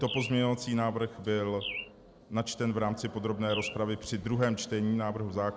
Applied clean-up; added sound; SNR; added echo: none; Bird; 13 dB; none.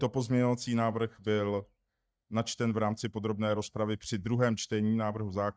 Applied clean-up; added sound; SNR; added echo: neural mask model DeepFilterNet 3.